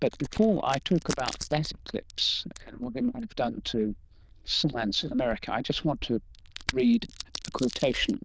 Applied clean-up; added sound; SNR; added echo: neural diffusion model UNIVERSE++.